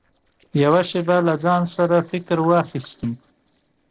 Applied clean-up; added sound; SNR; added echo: neural separator model SepFormer DNS4.